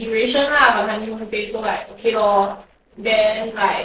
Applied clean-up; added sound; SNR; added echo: neural separator model SepFormer DNS4.